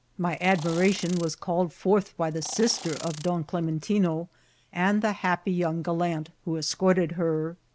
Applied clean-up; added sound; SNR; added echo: none; Insect; 15 dB; none.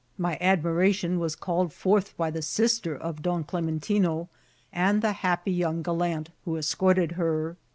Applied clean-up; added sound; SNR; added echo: none; none; none; none.